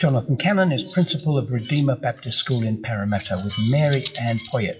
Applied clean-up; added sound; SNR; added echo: classical method WPE with log-MMSE.